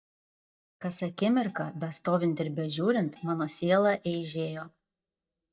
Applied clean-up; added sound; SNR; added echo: neural mask model DeepFilterNet 3.